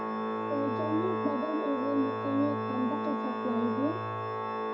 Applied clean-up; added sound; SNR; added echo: none; Organ; 0 dB; reverberation time 0.4 s.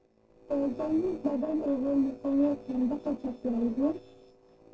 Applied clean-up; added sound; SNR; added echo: neural separator model SepFormer DNS4.